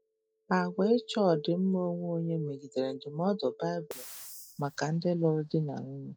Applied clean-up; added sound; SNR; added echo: neural mask model DeepFilterNet 3.